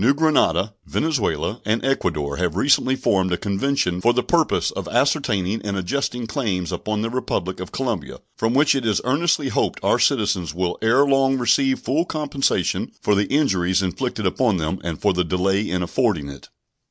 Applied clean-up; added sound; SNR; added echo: none; none; none; none.